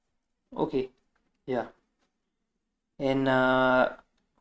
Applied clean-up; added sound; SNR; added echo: neural mask model RNNoise.